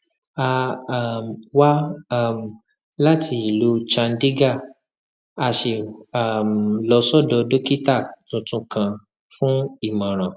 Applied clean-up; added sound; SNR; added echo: none; none; none; none.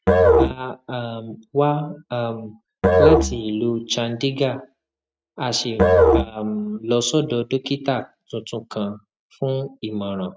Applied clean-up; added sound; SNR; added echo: neural mask model RNNoise.